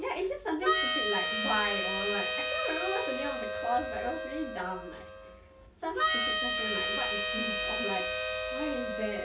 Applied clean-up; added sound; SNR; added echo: none; Harmonica; -3 dB; reverberation time 0.3 s.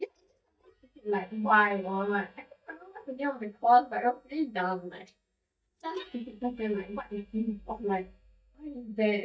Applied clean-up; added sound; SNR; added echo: neural mask model DeepFilterNet 3.